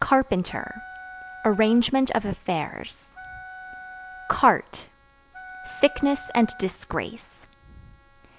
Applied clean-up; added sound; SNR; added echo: none; Wind instrument, woodwind instrument; 16 dB; none.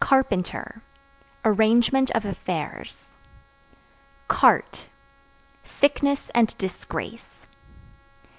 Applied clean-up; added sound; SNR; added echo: none; none; none; none.